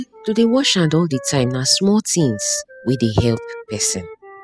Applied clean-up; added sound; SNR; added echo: classical method spectral subtraction.